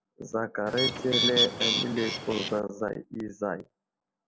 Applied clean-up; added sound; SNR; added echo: none; Bird; -3 dB; none.